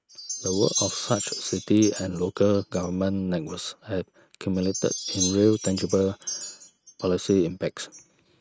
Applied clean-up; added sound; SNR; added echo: neural mask model RNNoise.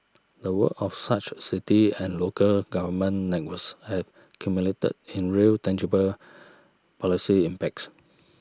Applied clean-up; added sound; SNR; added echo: none; none; none; none.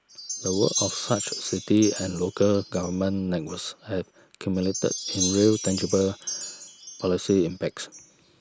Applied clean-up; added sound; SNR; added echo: none; Wind chime; 9 dB; none.